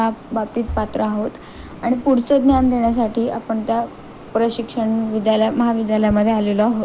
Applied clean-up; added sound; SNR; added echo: none; none; none; none.